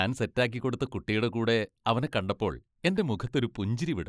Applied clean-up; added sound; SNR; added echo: neural mask model Resemble Enhance denoiser.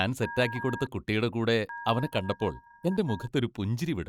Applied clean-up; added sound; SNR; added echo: neural mask model RNNoise.